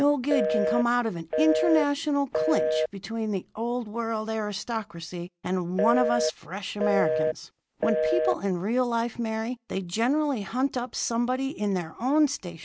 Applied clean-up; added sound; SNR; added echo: none; Telephone; 0 dB; none.